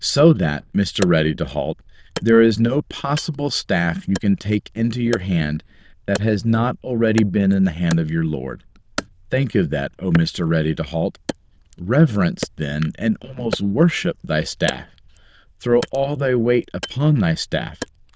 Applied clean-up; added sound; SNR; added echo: neural diffusion model UNIVERSE++.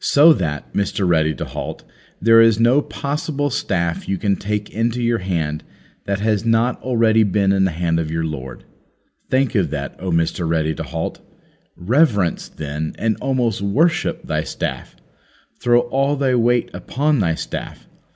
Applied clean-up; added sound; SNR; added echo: none; none; none; none.